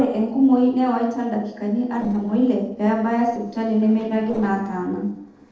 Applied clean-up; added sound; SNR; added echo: neural separator model SepFormer DNS4.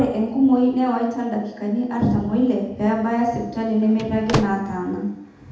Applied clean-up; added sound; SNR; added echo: none; Slam / Microwave oven; 5 dB; reverberation time 0.8 s.